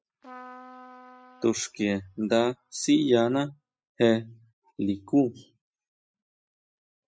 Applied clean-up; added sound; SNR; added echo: classical method spectral subtraction.